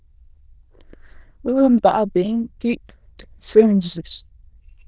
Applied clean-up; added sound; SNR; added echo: neural diffusion model UNIVERSE++.